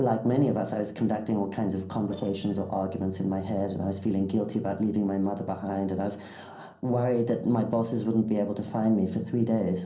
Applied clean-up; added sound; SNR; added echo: neural separator model SepFormer DNS4.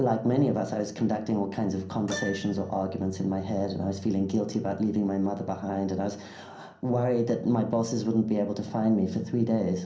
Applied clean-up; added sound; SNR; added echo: none; Keyboard (musical); 17 dB; reverberation time 0.6 s.